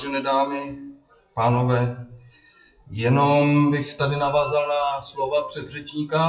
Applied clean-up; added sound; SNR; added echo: classical method WPE with log-MMSE.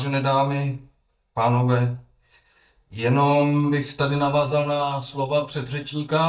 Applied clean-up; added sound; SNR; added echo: neural mask model DeepFilterNet 3.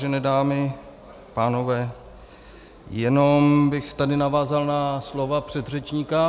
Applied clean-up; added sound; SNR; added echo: none; none; none; none.